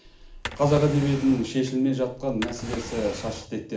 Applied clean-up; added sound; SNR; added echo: none; Drawer open or close; 12 dB; reverberation time 0.4 s.